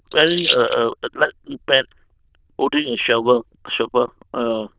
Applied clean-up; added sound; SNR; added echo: neural diffusion model UNIVERSE++.